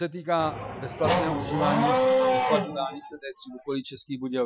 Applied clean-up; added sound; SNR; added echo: classical method Wiener filter.